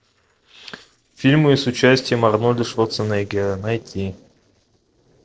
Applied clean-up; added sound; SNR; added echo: neural separator model SepFormer DNS4.